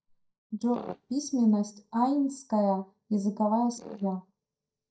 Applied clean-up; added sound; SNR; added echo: neural mask model DeepFilterNet 3.